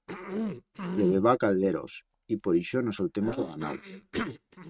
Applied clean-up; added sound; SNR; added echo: neural mask model RNNoise.